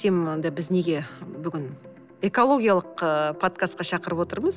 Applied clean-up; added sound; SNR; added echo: none; none; none; none.